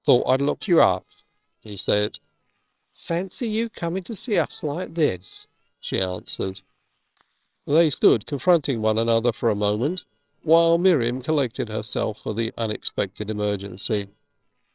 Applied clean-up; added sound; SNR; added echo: neural separator model SepFormer WHAMR!.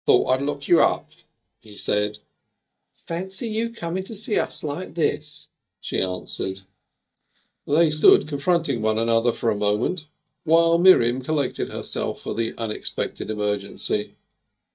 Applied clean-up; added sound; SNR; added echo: neural mask model DeepFilterNet 3.